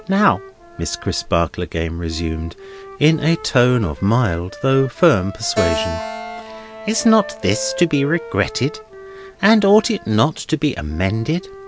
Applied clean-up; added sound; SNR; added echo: none; Keyboard (musical) + Wind instrument, woodwind instrument; 13 dB; none.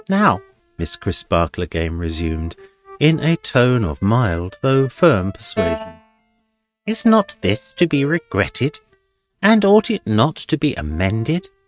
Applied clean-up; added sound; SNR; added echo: neural mask model RNNoise.